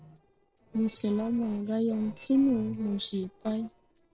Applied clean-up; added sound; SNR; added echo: neural separator model SepFormer DNS4.